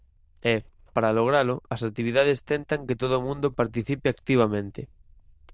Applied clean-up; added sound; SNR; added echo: neural diffusion model UNIVERSE++.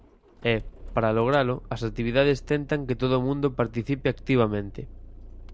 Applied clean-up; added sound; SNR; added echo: none; Idling / Engine starting / Door / Car; 16 dB; none.